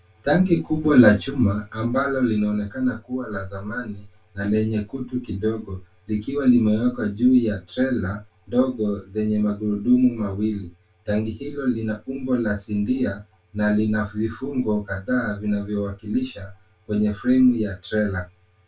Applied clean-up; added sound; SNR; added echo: none; none; none; reverberation time 0.1 s.